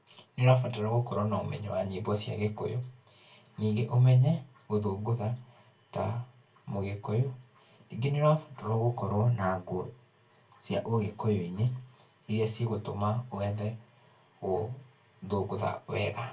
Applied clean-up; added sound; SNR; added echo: none; none; none; reverberation time 0.2 s.